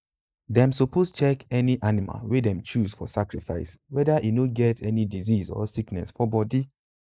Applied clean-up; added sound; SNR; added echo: neural mask model Resemble Enhance denoiser.